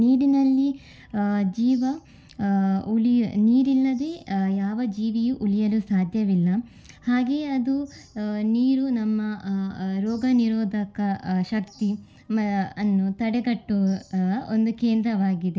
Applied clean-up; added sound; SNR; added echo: none; none; none; none.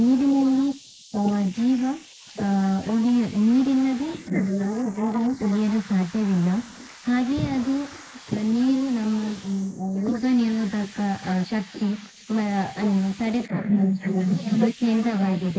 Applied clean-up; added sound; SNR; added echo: neural mask model Resemble Enhance denoiser.